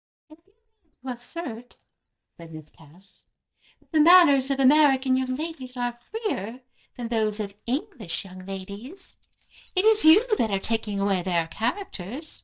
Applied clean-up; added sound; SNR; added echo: neural mask model DeepFilterNet 3.